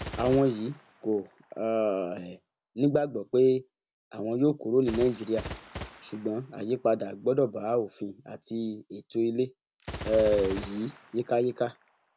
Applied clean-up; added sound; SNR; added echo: none; Gunshot, gunfire; 16 dB; none.